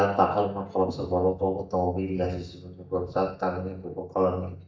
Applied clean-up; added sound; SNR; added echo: neural mask model DeepFilterNet 3.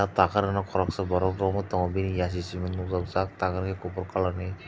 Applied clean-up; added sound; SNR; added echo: none; none; none; none.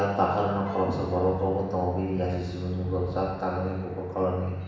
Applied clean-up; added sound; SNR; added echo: none; Piano; 19 dB; reverberation time 1.1 s.